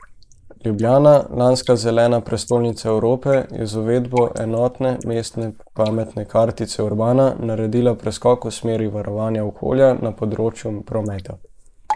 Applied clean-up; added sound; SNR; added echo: neural mask model Resemble Enhance denoiser.